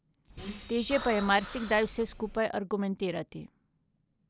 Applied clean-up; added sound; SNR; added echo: none; Bus + Breathing; 11 dB; none.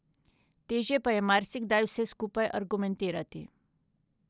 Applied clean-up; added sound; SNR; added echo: none; none; none; none.